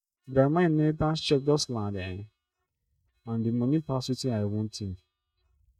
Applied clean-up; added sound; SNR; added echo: neural mask model DeepFilterNet 3.